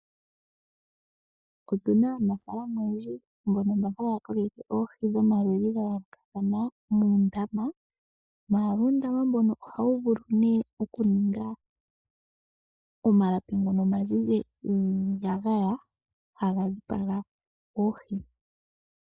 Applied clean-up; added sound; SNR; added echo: neural mask model DeepFilterNet 3.